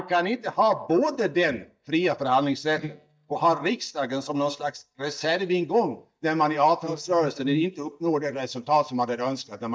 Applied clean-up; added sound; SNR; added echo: neural mask model DeepFilterNet 3.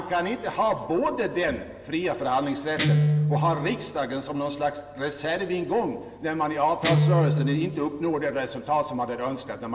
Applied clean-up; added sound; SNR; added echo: none; Guitar; 2 dB; reverberation time 2.7 s.